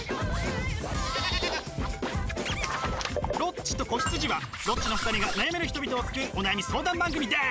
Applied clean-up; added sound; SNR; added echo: none; none; none; none.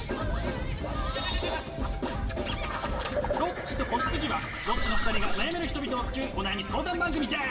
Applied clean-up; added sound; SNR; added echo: none; Livestock, farm animals, working animals; 11 dB; reverberation time 2.2 s.